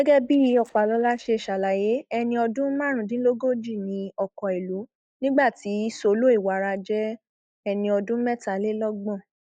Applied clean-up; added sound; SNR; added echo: neural mask model DeepFilterNet 3.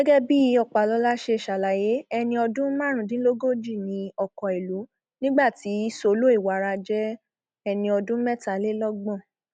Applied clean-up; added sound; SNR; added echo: none; none; none; none.